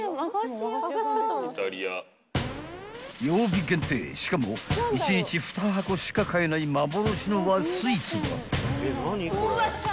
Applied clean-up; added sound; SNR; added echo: none; none; none; none.